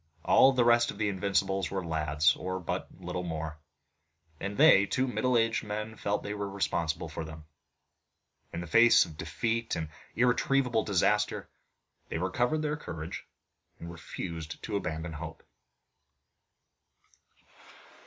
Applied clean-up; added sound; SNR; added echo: none; none; none; none.